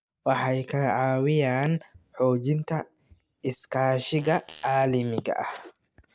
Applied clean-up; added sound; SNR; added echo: neural mask model DeepFilterNet 3.